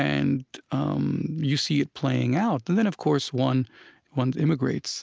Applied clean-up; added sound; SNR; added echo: none; none; none; none.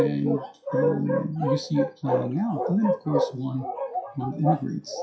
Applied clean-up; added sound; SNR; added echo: classical method WPE with log-MMSE.